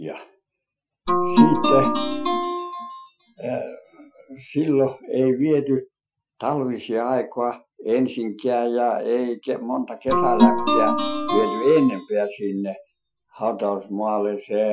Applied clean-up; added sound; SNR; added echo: classical method Wiener filter.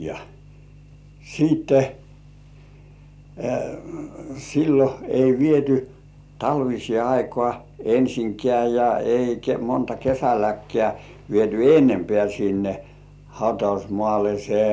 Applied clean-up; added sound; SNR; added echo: none; none; none; none.